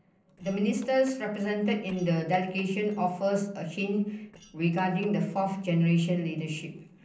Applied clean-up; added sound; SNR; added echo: neural separator model SepFormer DNS4.